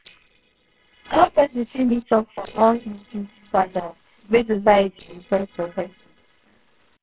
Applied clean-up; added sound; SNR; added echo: neural separator model SepFormer WHAMR!.